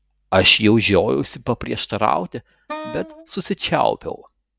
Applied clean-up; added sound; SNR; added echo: none; Wind instrument, woodwind instrument; 14 dB; none.